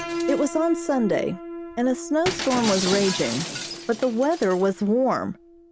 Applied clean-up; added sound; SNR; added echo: none; Shatter + Piano; 8 dB; none.